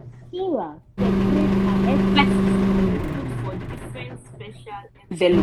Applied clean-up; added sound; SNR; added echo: none; Engine; -5 dB; none.